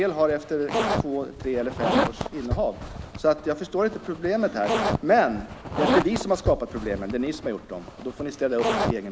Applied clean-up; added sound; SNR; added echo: none; Zipper (clothing); 3 dB; none.